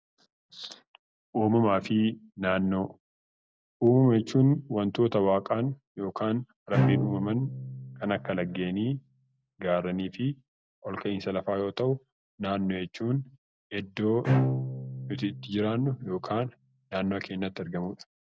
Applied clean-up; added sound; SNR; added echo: none; Bowed string instrument; 3 dB; none.